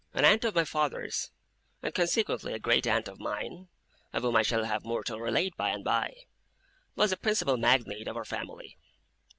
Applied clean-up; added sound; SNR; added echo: none; none; none; none.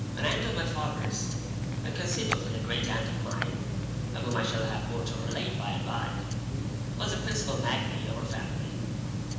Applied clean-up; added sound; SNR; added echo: none; Tick-tock; -3 dB; reverberation time 1.1 s.